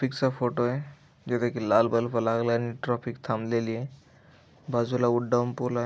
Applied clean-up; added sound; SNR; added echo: none; none; none; none.